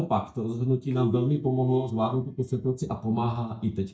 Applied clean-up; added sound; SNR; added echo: neural mask model DeepFilterNet 3.